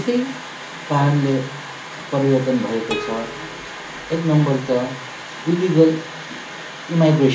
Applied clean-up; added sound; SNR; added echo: none; Plucked string instrument; 14 dB; reverberation time 0.4 s.